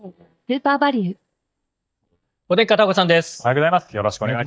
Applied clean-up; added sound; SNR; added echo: neural mask model DeepFilterNet 3.